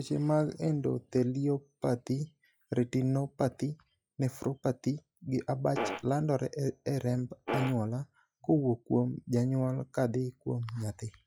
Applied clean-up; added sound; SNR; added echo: classical method log-MMSE.